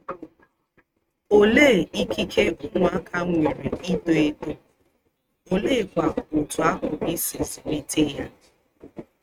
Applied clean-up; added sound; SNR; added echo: neural mask model RNNoise.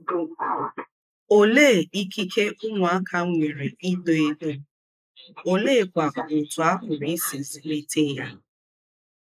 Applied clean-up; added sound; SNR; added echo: neural mask model Resemble Enhance denoiser.